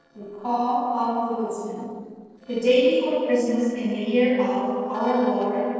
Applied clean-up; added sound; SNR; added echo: neural separator model SepFormer DNS4.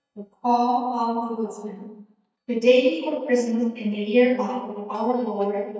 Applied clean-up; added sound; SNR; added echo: neural mask model DeepFilterNet 3.